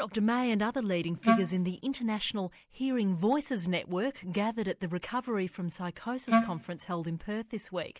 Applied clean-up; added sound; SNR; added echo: none; Wind instrument, woodwind instrument; -3 dB; none.